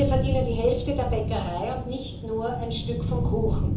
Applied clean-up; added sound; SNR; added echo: none; Thunder; -1 dB; reverberation time 1.2 s.